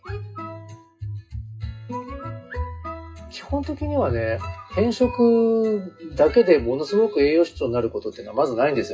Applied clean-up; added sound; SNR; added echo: classical method WPE with log-MMSE.